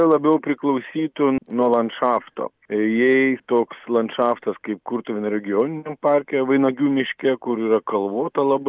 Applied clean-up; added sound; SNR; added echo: none; none; none; none.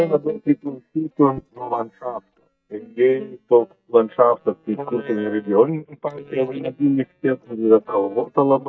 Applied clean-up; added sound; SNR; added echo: neural mask model DeepFilterNet 3.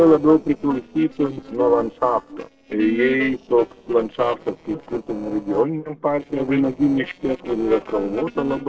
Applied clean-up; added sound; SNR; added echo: neural separator model SepFormer DNS4.